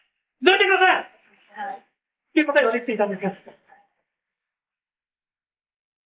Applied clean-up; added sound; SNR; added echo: neural mask model Resemble Enhance denoiser.